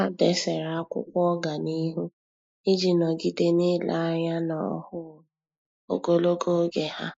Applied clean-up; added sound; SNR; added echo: neural mask model Resemble Enhance denoiser.